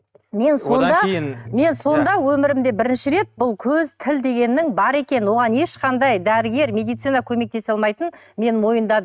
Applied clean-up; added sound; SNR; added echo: neural mask model RNNoise.